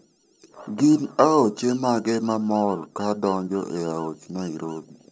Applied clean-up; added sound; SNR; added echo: neural separator model SepFormer DNS4.